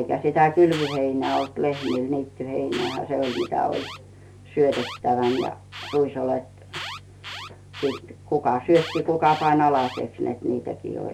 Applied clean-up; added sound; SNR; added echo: none; Alarm; 16 dB; none.